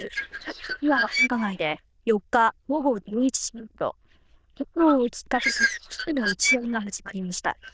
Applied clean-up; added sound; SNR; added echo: neural diffusion model UNIVERSE++.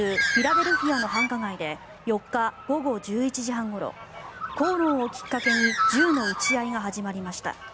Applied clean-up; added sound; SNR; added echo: none; Bird; 2 dB; none.